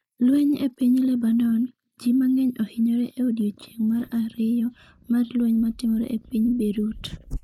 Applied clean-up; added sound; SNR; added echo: neural mask model Resemble Enhance denoiser.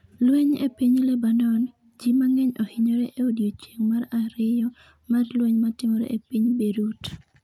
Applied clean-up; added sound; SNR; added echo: none; none; none; none.